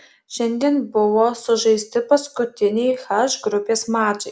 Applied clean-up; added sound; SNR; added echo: none; none; none; none.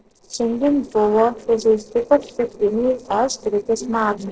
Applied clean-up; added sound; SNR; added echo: neural separator model SepFormer DNS4.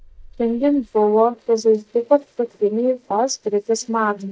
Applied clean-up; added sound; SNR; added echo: neural mask model DeepFilterNet 3.